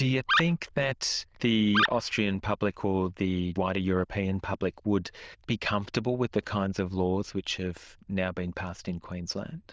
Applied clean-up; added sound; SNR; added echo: neural diffusion model UNIVERSE++.